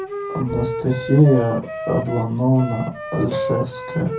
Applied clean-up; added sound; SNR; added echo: none; Wind instrument, woodwind instrument; 8 dB; reverberation time 0.3 s.